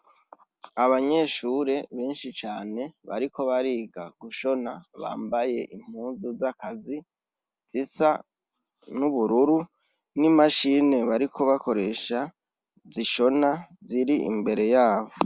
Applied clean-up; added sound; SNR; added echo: none; none; none; none.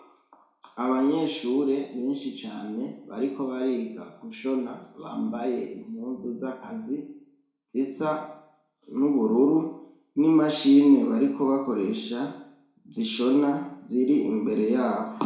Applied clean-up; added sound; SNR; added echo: none; none; none; reverberation time 0.6 s.